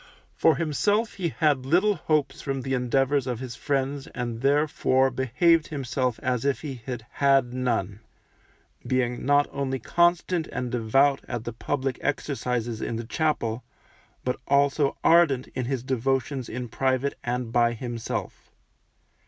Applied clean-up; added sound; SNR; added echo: none; none; none; none.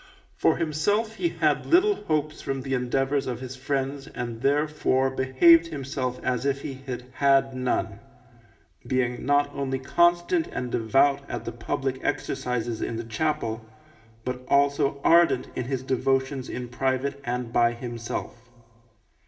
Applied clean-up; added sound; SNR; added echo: none; none; none; reverberation time 2.6 s.